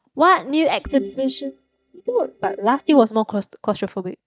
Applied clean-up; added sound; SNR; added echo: neural mask model DeepFilterNet 3.